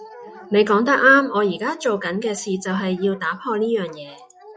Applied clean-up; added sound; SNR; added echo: classical method log-MMSE.